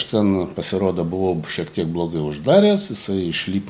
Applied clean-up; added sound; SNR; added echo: none; none; none; none.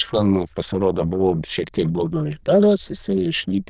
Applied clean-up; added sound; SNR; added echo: neural diffusion model UNIVERSE++.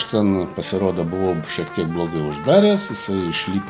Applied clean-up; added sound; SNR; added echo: none; Trumpet; 15 dB; none.